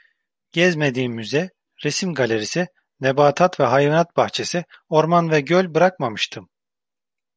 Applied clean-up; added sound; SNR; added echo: none; none; none; none.